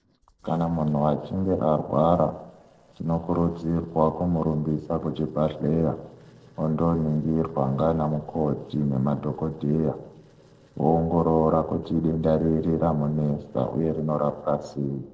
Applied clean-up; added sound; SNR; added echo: neural separator model SepFormer DNS4.